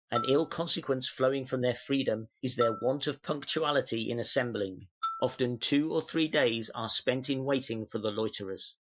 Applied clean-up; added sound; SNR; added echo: classical method Wiener filter.